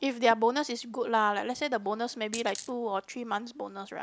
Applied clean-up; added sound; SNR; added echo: none; Coin (dropping); 11 dB; none.